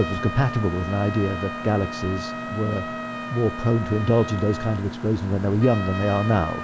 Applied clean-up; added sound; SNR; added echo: none; Trumpet + Mechanisms; 8 dB; none.